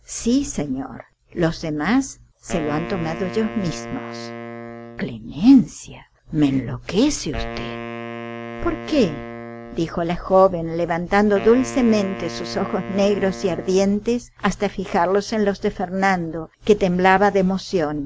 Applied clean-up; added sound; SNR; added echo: none; Wind instrument, woodwind instrument; 13 dB; none.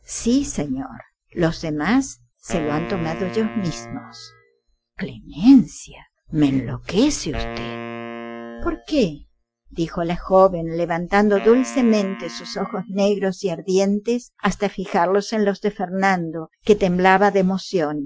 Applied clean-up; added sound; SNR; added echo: classical method Wiener filter.